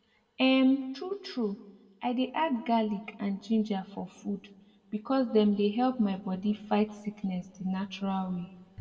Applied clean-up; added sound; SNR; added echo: none; none; none; reverberation time 1.1 s.